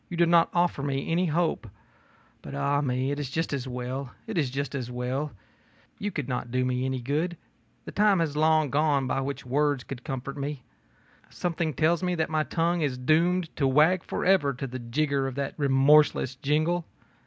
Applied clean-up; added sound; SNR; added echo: none; none; none; none.